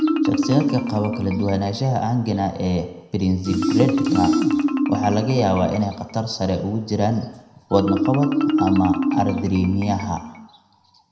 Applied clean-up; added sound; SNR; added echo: none; Marimba, xylophone; 2 dB; reverberation time 0.7 s.